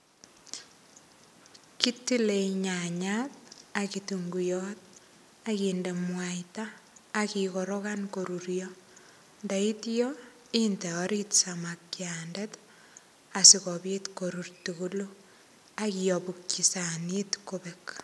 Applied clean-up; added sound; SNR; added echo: none; none; none; none.